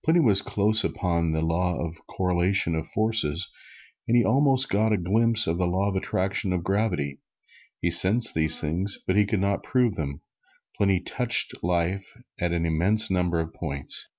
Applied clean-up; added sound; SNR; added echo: none; none; none; none.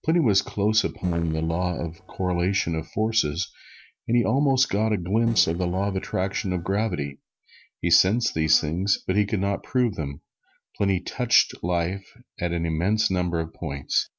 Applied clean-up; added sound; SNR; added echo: neural separator model SepFormer DNS4.